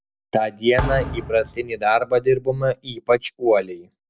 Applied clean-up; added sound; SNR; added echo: none; Thump, thud; 9 dB; none.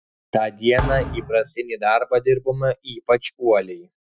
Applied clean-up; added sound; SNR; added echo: classical method Wiener filter.